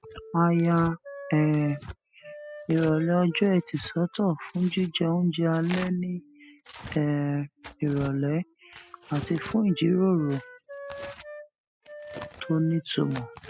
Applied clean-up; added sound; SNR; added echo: classical method spectral subtraction.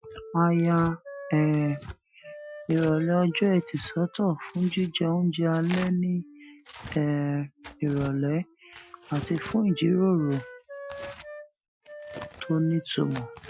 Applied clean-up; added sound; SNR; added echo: classical method Wiener filter.